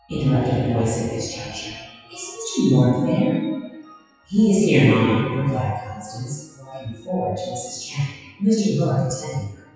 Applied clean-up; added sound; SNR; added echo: classical method WPE with log-MMSE.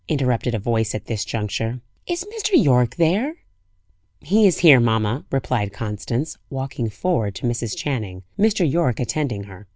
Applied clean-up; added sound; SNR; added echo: none; none; none; none.